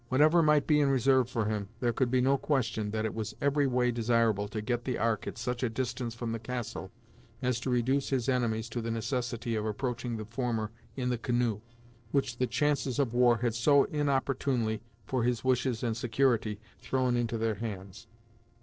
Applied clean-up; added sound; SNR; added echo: neural separator model SepFormer DNS4.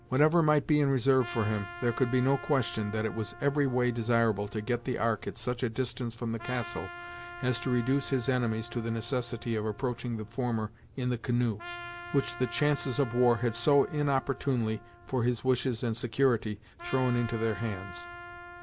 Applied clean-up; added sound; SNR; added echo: none; Trumpet; 16 dB; none.